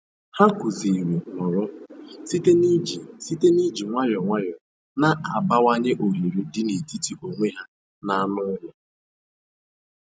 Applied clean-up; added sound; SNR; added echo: none; none; none; none.